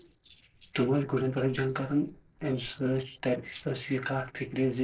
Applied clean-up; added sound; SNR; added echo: neural separator model SepFormer DNS4.